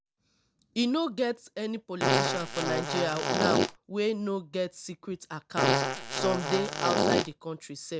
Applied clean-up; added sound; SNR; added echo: none; Fart; -5 dB; none.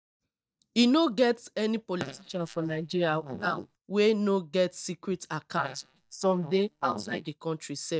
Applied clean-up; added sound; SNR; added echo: neural mask model DeepFilterNet 3.